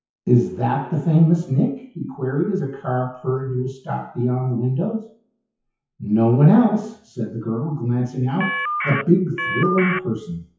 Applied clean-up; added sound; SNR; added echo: classical method WPE with log-MMSE.